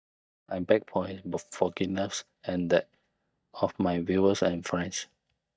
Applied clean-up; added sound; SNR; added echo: neural mask model DeepFilterNet 3.